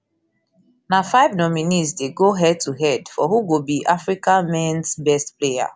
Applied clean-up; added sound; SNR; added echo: none; none; none; none.